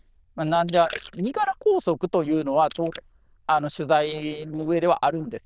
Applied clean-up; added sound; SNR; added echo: neural diffusion model UNIVERSE++.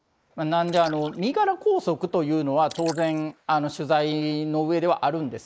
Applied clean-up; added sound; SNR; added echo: neural mask model Resemble Enhance denoiser.